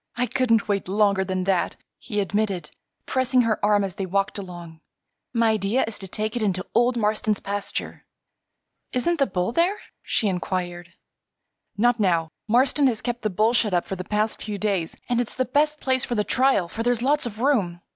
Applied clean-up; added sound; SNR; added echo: none; none; none; none.